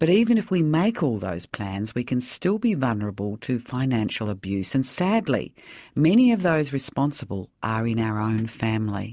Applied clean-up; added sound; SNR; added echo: none; none; none; none.